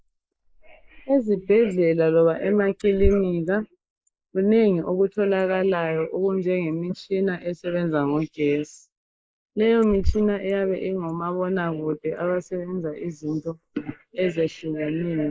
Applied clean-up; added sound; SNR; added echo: neural mask model Resemble Enhance denoiser.